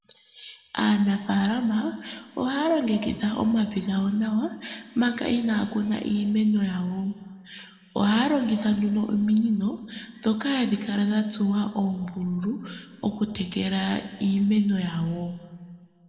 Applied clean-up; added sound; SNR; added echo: none; none; none; reverberation time 1.7 s.